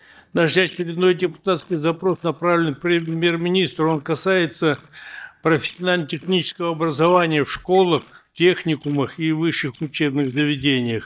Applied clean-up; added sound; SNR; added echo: neural mask model DeepFilterNet 3.